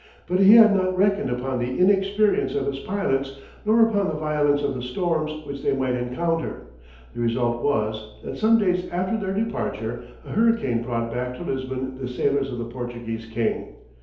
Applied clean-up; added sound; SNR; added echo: none; none; none; reverberation time 2.2 s.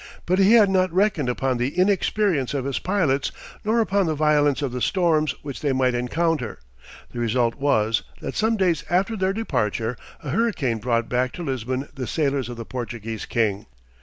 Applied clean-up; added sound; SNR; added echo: none; none; none; none.